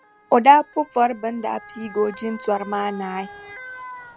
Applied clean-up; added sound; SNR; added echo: none; Motor vehicle (road) / Siren; 19 dB; none.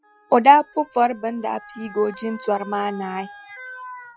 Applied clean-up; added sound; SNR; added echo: classical method Wiener filter.